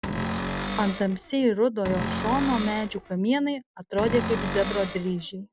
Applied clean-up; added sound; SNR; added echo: none; Cupboard open or close; 5 dB; none.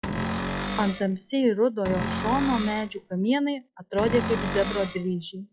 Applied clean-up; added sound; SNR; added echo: classical method log-MMSE.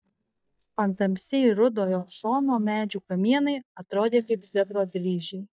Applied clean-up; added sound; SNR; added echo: neural mask model DeepFilterNet 3.